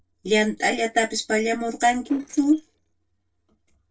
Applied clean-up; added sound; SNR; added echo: neural separator model SepFormer DNS4.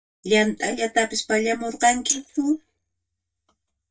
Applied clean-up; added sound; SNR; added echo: neural mask model DeepFilterNet 3.